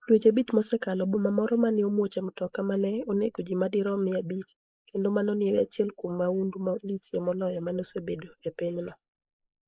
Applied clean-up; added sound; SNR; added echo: neural mask model Resemble Enhance denoiser.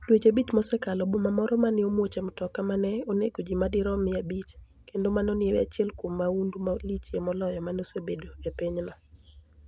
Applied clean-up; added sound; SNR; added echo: none; none; none; none.